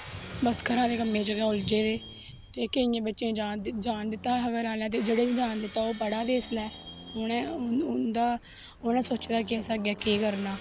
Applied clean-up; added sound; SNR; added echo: none; Shatter + Accelerating, revving, vroom; 16 dB; none.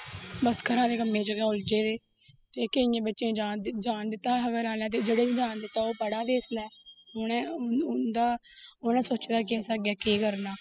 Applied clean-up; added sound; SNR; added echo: classical method spectral subtraction.